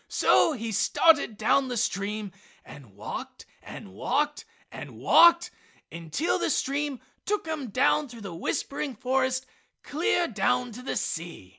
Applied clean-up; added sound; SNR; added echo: none; none; none; none.